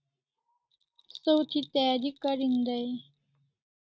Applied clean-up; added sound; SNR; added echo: neural mask model RNNoise.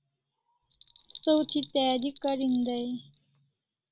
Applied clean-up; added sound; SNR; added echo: none; Bell; 17 dB; none.